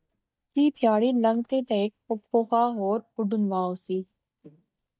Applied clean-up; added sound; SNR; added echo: neural mask model DeepFilterNet 3.